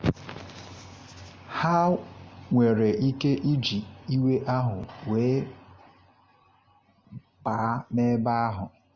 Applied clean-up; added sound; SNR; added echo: none; none; none; none.